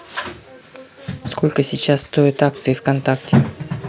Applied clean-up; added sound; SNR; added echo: none; none; none; none.